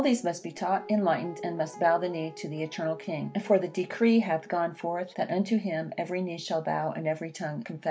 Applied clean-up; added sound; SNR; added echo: none; Guitar; 19 dB; none.